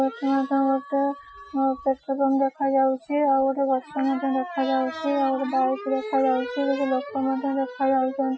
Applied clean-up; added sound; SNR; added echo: classical method Wiener filter.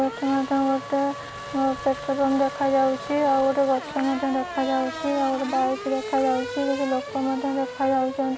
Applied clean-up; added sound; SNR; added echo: none; Race car, auto racing / Accelerating, revving, vroom; 11 dB; none.